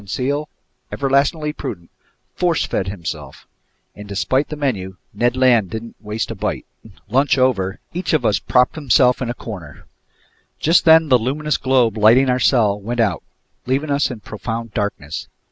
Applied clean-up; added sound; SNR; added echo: none; none; none; none.